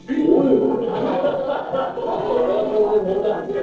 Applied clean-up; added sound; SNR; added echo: neural separator model SepFormer DNS4.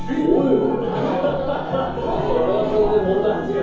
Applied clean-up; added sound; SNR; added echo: none; Meow / Purr; 14 dB; reverberation time 0.7 s.